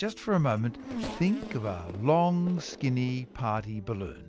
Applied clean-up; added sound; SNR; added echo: none; Race car, auto racing / Accelerating, revving, vroom; 14 dB; none.